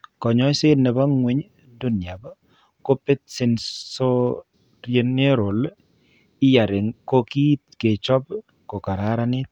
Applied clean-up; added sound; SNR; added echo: none; none; none; none.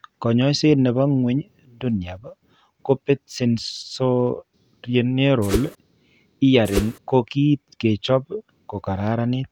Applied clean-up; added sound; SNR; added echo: none; Whoosh, swoosh, swish; 3 dB; none.